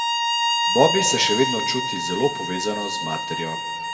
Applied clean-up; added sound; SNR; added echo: none; Bowed string instrument; 0 dB; reverberation time 1.4 s.